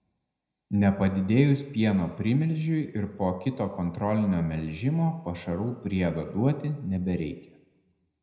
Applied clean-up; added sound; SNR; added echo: none; none; none; reverberation time 0.7 s.